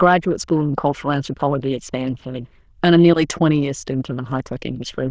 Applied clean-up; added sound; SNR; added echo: neural diffusion model UNIVERSE++.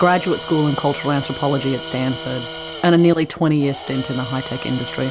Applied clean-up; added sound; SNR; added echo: none; Tools; 12 dB; none.